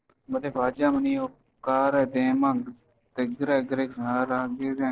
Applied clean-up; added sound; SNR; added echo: neural separator model SepFormer DNS4.